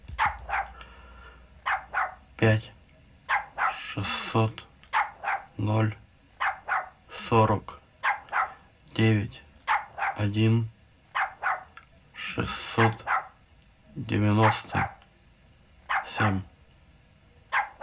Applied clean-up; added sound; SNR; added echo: none; Bark; 3 dB; reverberation time 0.3 s.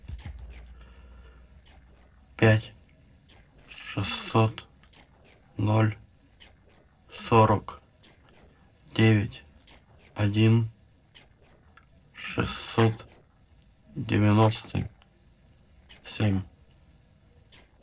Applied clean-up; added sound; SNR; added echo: neural separator model SepFormer DNS4.